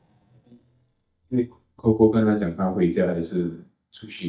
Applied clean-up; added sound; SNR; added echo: neural mask model DeepFilterNet 3.